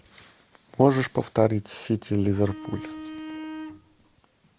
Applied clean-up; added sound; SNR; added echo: none; Bowed string instrument; 12 dB; none.